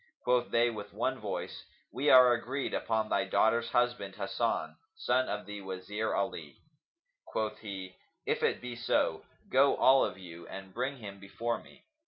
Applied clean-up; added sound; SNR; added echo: none; none; none; none.